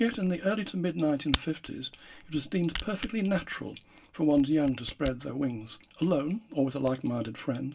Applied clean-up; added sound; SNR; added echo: none; Camera; 12 dB; reverberation time 0.1 s.